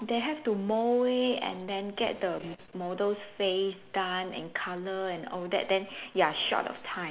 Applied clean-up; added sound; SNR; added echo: none; none; none; none.